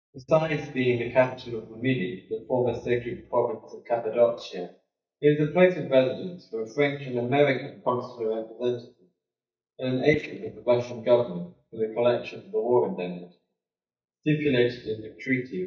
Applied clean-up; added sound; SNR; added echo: neural mask model DeepFilterNet 3.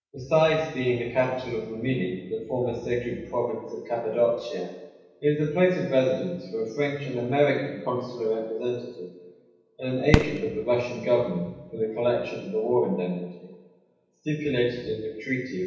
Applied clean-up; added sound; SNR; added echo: none; Fireworks; 2 dB; reverberation time 0.9 s.